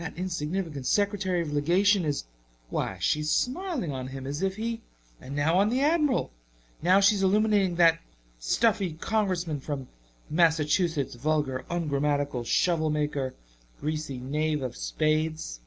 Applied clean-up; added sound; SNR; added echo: none; none; none; none.